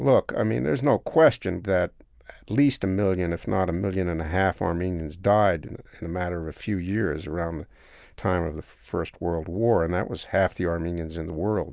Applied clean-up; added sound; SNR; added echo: none; none; none; none.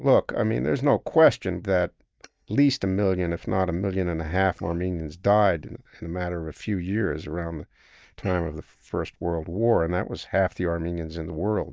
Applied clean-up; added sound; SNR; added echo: neural mask model DeepFilterNet 3.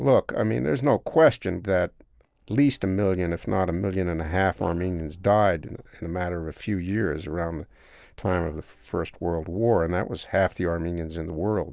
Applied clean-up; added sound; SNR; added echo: neural separator model SepFormer DNS4.